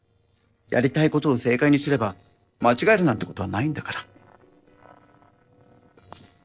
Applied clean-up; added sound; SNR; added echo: neural separator model SepFormer DNS4.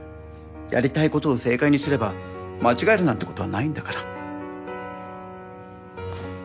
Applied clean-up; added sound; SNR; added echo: none; none; none; none.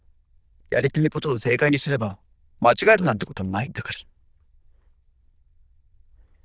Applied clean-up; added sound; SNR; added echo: neural diffusion model UNIVERSE++.